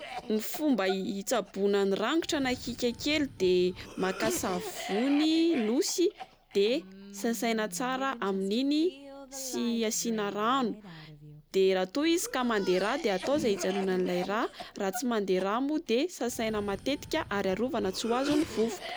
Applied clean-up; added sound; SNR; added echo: none; Cough; 14 dB; none.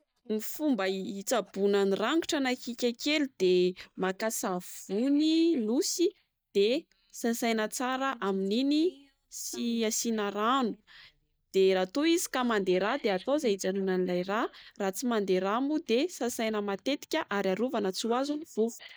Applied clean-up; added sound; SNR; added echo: neural mask model DeepFilterNet 3.